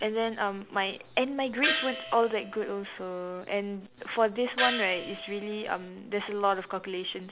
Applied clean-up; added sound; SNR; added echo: none; Gong; 4 dB; none.